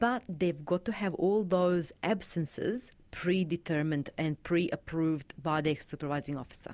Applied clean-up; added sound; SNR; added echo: none; none; none; none.